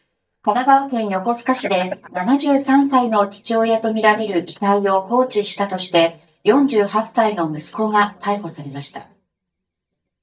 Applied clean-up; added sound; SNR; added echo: neural mask model DeepFilterNet 3.